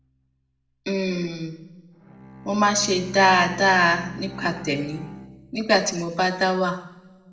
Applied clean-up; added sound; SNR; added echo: none; Bowed string instrument; 16 dB; reverberation time 0.8 s.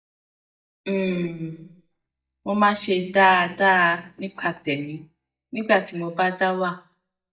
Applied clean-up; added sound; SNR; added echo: neural mask model DeepFilterNet 3.